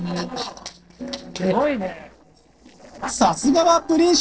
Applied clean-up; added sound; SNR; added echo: neural separator model SepFormer DNS4.